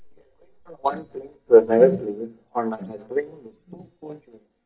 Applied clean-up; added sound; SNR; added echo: neural mask model DeepFilterNet 3.